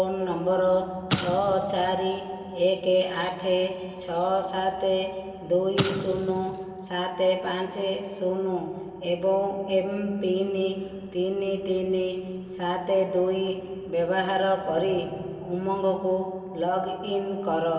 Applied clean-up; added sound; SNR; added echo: none; Explosion; 9 dB; reverberation time 2.7 s.